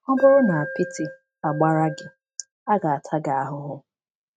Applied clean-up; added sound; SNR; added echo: neural mask model RNNoise.